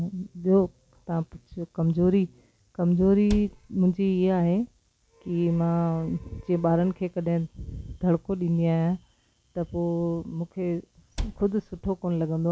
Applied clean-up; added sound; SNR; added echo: none; Cupboard open or close; 10 dB; none.